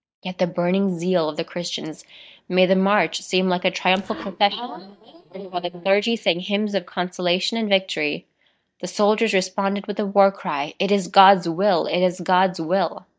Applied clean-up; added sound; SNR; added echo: neural mask model DeepFilterNet 3.